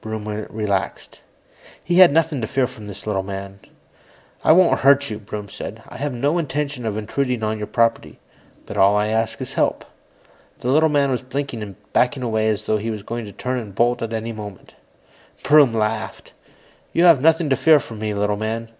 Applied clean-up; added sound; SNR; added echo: none; none; none; none.